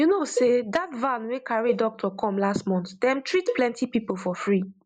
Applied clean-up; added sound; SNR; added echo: neural mask model Resemble Enhance denoiser.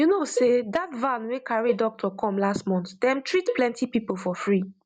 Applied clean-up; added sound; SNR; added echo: neural mask model DeepFilterNet 3.